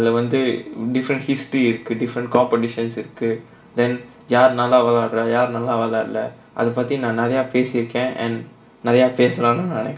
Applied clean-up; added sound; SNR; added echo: none; none; none; reverberation time 0.2 s.